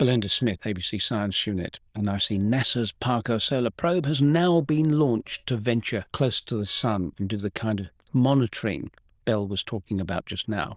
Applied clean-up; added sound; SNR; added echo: neural diffusion model UNIVERSE++.